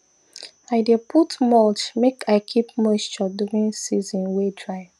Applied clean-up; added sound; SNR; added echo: none; none; none; none.